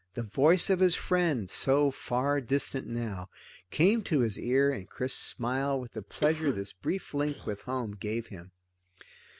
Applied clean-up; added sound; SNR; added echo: none; Cough; 12 dB; none.